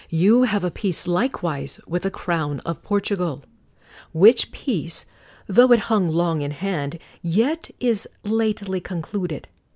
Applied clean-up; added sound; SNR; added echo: none; none; none; none.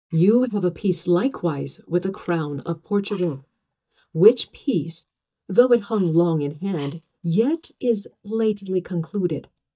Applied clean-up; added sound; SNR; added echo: neural mask model DeepFilterNet 3.